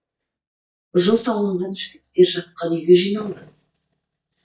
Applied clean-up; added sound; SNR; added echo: neural mask model DeepFilterNet 3.